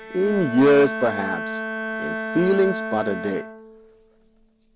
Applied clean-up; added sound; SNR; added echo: none; Bowed string instrument; 8 dB; none.